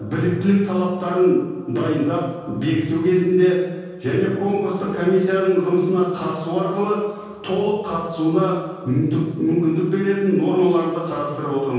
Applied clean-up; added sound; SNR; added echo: none; none; none; reverberation time 1.3 s.